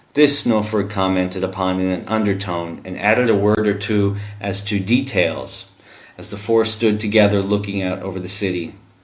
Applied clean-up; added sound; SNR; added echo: none; none; none; none.